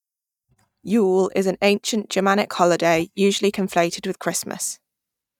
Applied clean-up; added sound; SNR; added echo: neural mask model DeepFilterNet 3.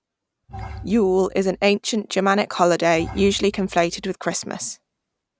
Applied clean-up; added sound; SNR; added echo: none; Bowed string instrument; 16 dB; none.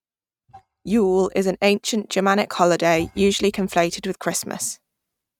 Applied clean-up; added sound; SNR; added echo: neural mask model RNNoise.